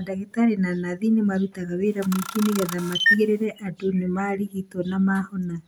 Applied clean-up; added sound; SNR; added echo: none; Camera; 2 dB; none.